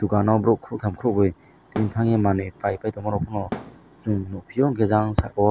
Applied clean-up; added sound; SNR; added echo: none; Thump, thud; 12 dB; none.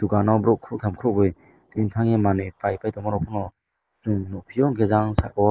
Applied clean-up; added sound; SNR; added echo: neural mask model Resemble Enhance denoiser.